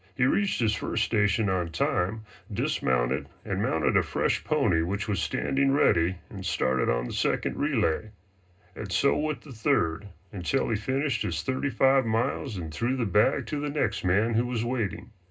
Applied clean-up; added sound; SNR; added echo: none; none; none; reverberation time 0.2 s.